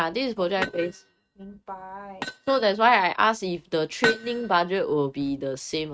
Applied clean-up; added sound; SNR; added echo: neural mask model RNNoise.